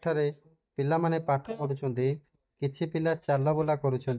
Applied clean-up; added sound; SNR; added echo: neural mask model DeepFilterNet 3.